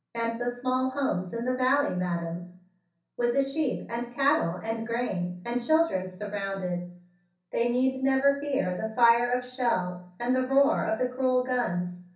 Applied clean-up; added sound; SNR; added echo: none; none; none; reverberation time 0.6 s.